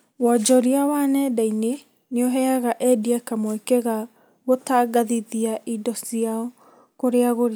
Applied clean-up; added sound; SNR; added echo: none; none; none; none.